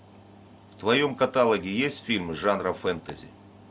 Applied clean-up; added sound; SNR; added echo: none; none; none; none.